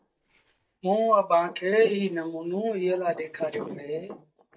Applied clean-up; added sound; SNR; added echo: neural mask model DeepFilterNet 3.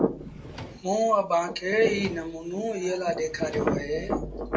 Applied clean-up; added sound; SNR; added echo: none; Drawer open or close; 19 dB; reverberation time 0.2 s.